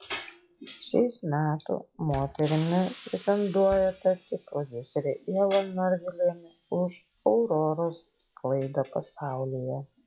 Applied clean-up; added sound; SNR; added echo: classical method log-MMSE.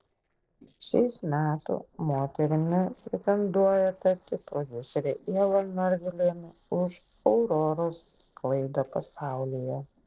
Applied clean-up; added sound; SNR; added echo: neural separator model SepFormer DNS4.